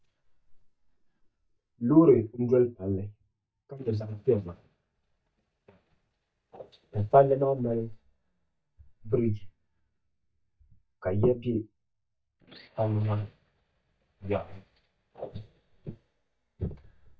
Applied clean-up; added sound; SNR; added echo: neural mask model DeepFilterNet 3.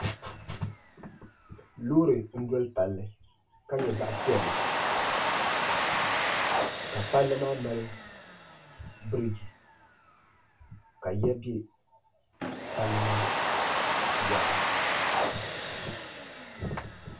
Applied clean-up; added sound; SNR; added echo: none; Domestic sounds, home sounds; -1 dB; reverberation time 0.2 s.